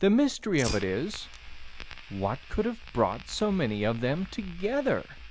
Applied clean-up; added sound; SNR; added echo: none; Fire; 13 dB; none.